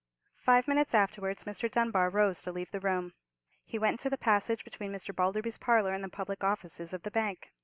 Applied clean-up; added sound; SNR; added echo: none; none; none; none.